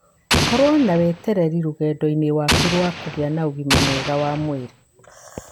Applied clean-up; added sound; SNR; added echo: none; Explosion; 2 dB; none.